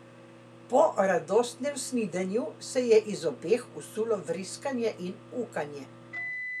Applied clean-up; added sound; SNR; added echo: none; Microwave oven; 16 dB; none.